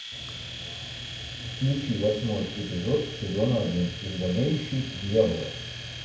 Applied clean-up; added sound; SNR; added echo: none; Domestic sounds, home sounds; 11 dB; reverberation time 0.6 s.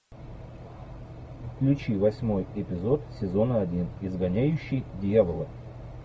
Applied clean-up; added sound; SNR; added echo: none; none; none; none.